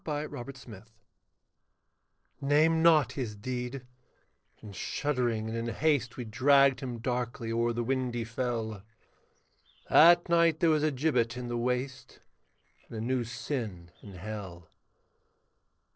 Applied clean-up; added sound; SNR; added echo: neural separator model SepFormer DNS4.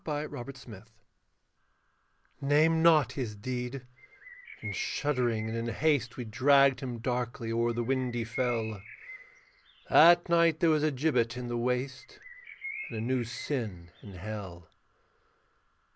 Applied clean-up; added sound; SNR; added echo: none; Bird; 15 dB; none.